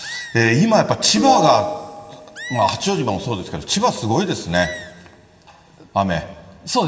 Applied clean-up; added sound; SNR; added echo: none; Animal; 18 dB; reverberation time 1.6 s.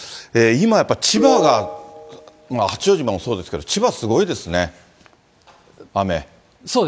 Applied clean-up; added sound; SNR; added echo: none; none; none; none.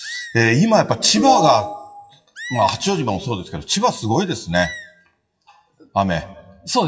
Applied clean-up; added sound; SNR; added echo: classical method WPE with log-MMSE.